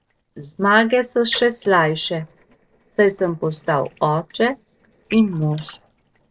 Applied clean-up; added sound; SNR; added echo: neural separator model SepFormer DNS4.